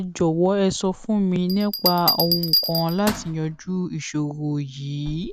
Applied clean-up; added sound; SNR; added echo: none; Bell; 6 dB; none.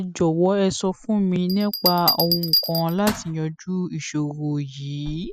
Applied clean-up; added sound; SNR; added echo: classical method spectral subtraction.